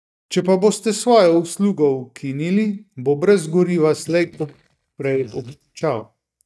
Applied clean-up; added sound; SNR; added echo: neural mask model DeepFilterNet 3.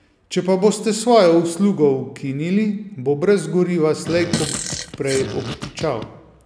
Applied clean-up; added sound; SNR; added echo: none; Fart + Fart; 8 dB; none.